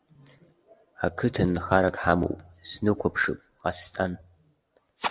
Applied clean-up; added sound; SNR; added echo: none; none; none; none.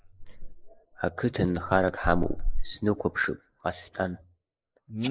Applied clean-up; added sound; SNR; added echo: neural mask model Resemble Enhance denoiser.